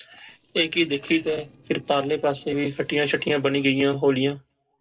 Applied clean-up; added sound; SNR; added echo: neural separator model SepFormer DNS4.